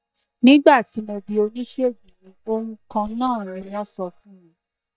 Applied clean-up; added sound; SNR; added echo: neural mask model DeepFilterNet 3.